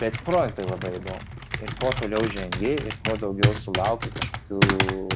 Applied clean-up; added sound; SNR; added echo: none; Computer keyboard; -1 dB; none.